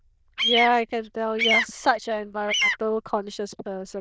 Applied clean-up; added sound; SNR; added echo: neural diffusion model UNIVERSE++.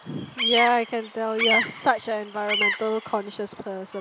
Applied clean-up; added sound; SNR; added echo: none; Bird vocalization, bird call, bird song; 2 dB; none.